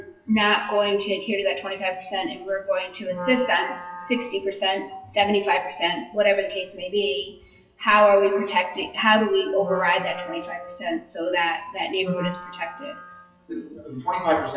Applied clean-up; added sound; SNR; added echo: classical method WPE with log-MMSE.